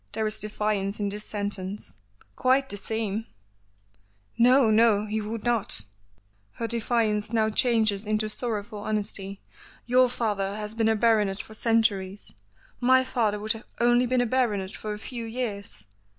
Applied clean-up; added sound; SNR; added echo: none; none; none; none.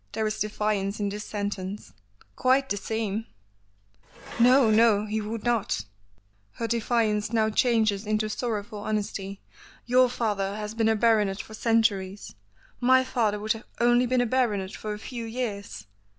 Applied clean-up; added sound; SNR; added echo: none; Dishes, pots, and pans; 17 dB; none.